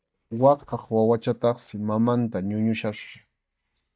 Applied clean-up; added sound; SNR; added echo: neural mask model DeepFilterNet 3.